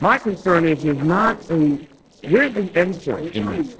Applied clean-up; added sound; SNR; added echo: neural separator model SepFormer DNS4.